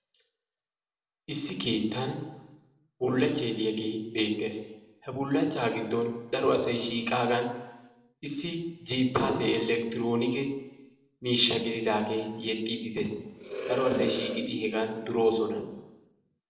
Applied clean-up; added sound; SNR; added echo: neural separator model SepFormer DNS4.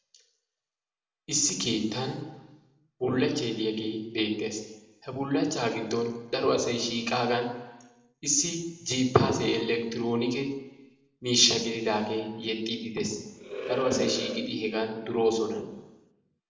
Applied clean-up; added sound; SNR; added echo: none; Animal; 5 dB; reverberation time 0.9 s.